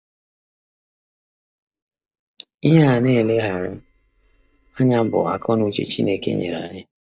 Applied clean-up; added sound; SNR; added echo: neural mask model DeepFilterNet 3.